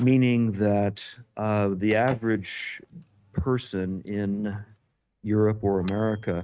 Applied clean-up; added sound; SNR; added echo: neural mask model RNNoise.